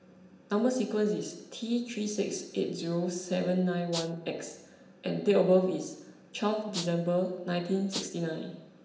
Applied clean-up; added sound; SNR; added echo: none; Rattle (instrument); 8 dB; reverberation time 0.8 s.